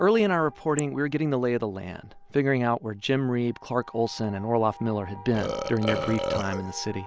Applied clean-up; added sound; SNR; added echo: none; Burping, eructation; 5 dB; none.